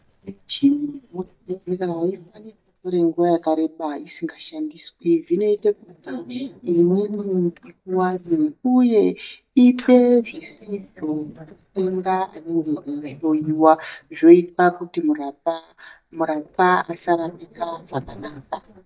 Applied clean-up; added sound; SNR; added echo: neural mask model DeepFilterNet 3.